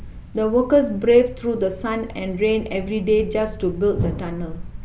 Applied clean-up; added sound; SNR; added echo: none; Thump, thud; 11 dB; none.